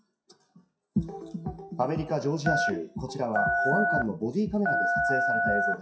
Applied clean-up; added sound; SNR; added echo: classical method WPE with log-MMSE.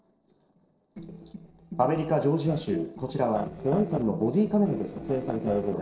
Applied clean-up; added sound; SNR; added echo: neural separator model SepFormer DNS4.